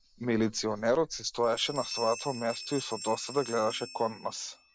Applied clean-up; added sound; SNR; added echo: none; Bell; 14 dB; none.